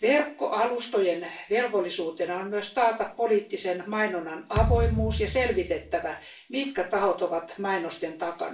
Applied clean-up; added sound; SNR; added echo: none; Thump, thud; 3 dB; reverberation time 0.3 s.